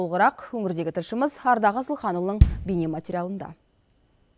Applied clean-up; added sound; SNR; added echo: none; Bass drum; -4 dB; none.